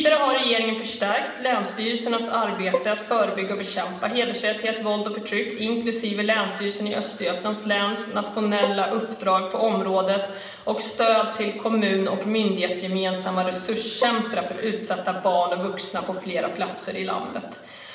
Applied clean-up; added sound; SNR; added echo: none; Bowed string instrument; 10 dB; reverberation time 1.0 s.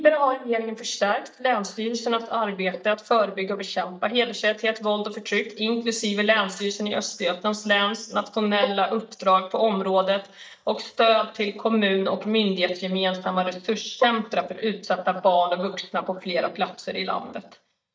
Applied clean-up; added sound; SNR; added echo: neural mask model DeepFilterNet 3.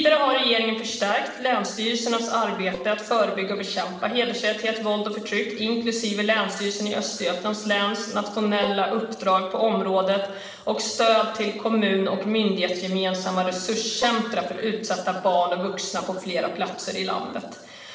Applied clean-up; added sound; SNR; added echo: neural separator model SepFormer DNS4.